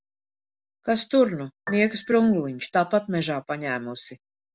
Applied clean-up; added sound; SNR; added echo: none; Piano; 16 dB; none.